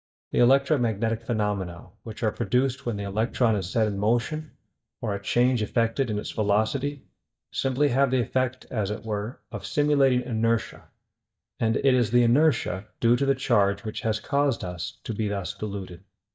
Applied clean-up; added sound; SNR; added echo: neural mask model DeepFilterNet 3.